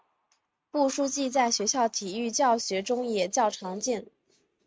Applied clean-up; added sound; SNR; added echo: neural mask model RNNoise.